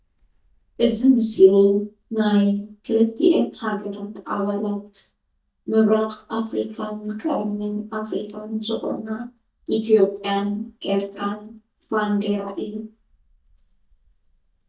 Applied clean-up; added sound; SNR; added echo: neural mask model DeepFilterNet 3.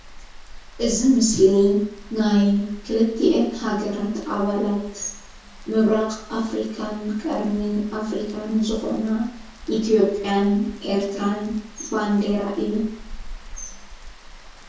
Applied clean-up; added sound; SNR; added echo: none; Rain; 17 dB; reverberation time 0.6 s.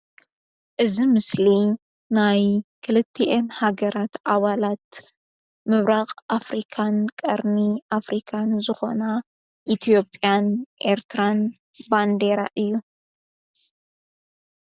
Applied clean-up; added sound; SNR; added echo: none; none; none; none.